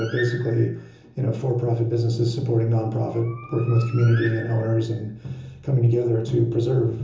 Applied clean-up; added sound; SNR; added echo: none; Bird; 19 dB; reverberation time 0.6 s.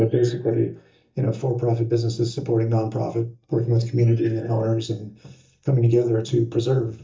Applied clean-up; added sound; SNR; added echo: neural mask model DeepFilterNet 3.